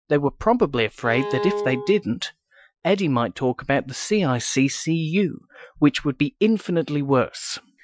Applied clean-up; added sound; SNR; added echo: classical method Wiener filter.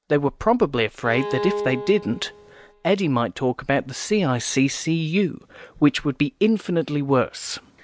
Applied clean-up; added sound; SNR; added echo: none; Bowed string instrument; 9 dB; none.